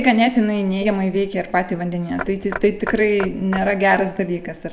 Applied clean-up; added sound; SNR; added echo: none; Knock / Wood; 13 dB; none.